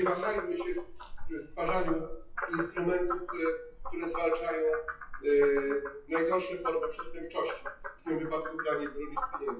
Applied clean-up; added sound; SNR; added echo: classical method WPE with log-MMSE.